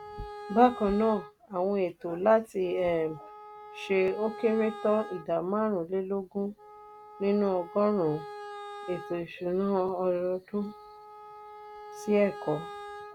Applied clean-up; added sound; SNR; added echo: none; Wind instrument, woodwind instrument; 15 dB; none.